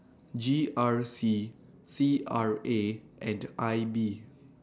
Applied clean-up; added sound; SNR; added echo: none; none; none; none.